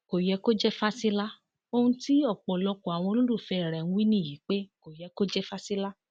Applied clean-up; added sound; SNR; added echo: none; none; none; none.